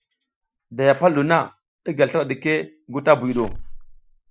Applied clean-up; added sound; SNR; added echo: classical method Wiener filter.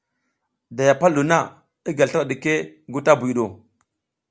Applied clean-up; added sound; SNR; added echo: none; none; none; none.